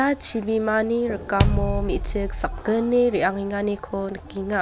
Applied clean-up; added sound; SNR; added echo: none; Bass drum; 3 dB; none.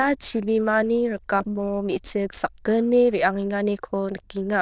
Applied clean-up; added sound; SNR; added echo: neural diffusion model UNIVERSE++.